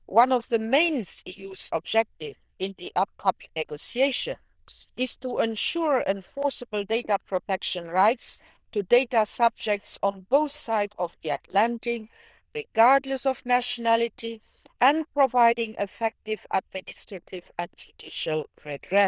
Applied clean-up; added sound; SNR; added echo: neural diffusion model UNIVERSE++.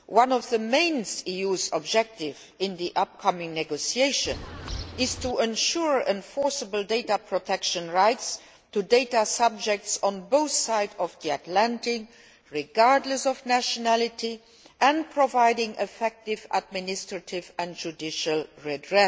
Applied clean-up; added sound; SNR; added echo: none; Bird; 11 dB; none.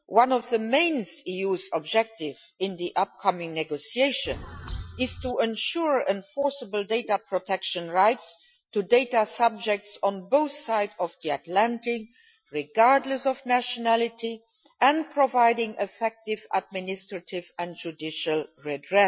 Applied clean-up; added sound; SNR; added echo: classical method Wiener filter.